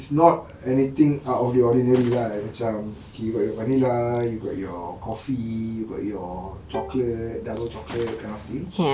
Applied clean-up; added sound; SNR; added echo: none; Bowed string instrument + Gunshot, gunfire; 16 dB; none.